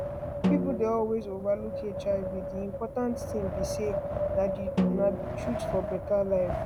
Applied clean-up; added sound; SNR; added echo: none; Snare drum + Wind; 1 dB; none.